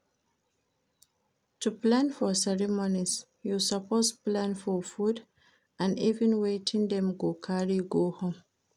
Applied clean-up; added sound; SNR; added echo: none; none; none; none.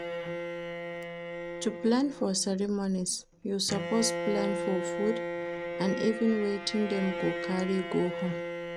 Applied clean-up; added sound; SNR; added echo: none; Bowed string instrument; 5 dB; none.